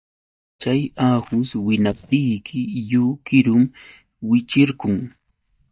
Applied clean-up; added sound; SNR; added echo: neural mask model DeepFilterNet 3.